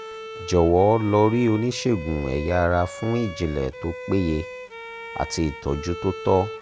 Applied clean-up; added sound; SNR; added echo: none; Bowed string instrument; 13 dB; none.